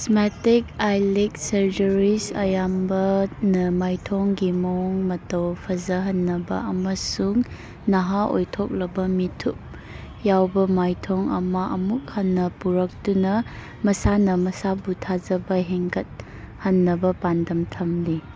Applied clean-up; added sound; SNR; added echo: none; none; none; none.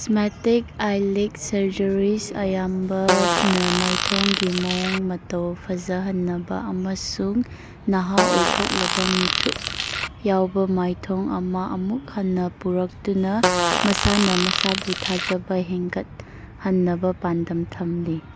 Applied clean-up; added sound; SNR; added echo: none; Fart; 0 dB; none.